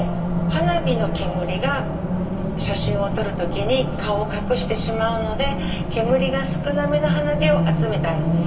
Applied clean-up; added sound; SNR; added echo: none; Race car, auto racing; -2 dB; reverberation time 0.2 s.